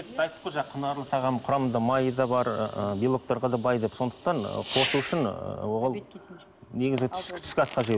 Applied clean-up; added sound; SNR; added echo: none; Fireworks; 12 dB; none.